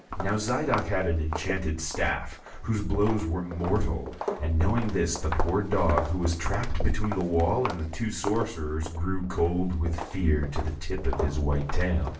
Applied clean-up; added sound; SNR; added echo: none; Walk, footsteps; 12 dB; reverberation time 0.3 s.